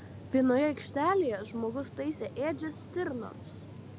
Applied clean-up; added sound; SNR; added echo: none; Cricket; -3 dB; none.